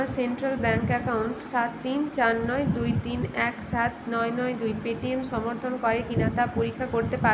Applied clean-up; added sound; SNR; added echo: none; none; none; none.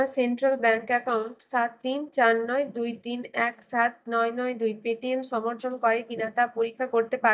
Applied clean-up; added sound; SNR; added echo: neural mask model DeepFilterNet 3.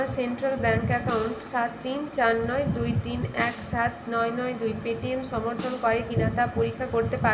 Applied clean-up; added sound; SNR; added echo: none; Snare drum; 17 dB; reverberation time 0.4 s.